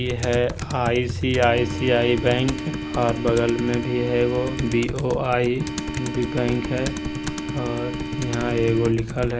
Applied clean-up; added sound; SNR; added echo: none; Computer keyboard + Organ; 6 dB; none.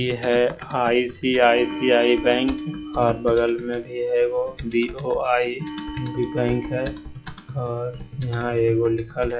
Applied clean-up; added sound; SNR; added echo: classical method log-MMSE.